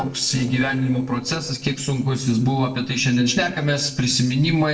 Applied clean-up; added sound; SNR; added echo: neural separator model SepFormer DNS4.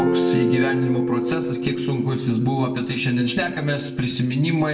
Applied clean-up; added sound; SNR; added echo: none; Guitar; 2 dB; reverberation time 0.7 s.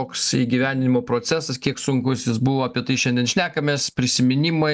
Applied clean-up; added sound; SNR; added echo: none; none; none; none.